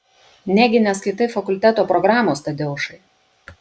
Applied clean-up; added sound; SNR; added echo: none; none; none; none.